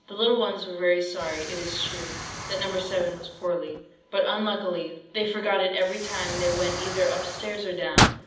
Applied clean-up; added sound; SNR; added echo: none; Explosion; 4 dB; reverberation time 0.8 s.